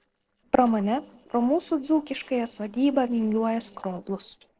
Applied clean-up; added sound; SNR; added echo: neural separator model SepFormer DNS4.